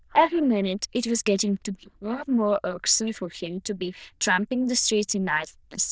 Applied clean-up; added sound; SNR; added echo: neural diffusion model UNIVERSE++.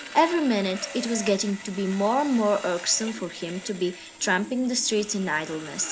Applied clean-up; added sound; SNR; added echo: none; Sawing; 15 dB; none.